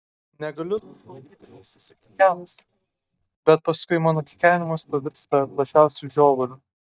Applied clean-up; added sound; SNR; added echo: neural mask model DeepFilterNet 3.